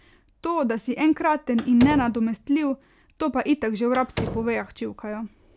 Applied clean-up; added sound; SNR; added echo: none; Slam; 11 dB; none.